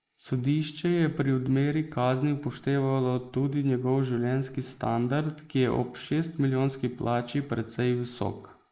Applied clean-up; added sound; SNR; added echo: neural mask model Resemble Enhance denoiser.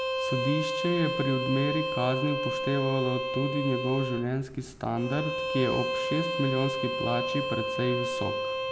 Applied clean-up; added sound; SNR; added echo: none; Bowed string instrument; 1 dB; none.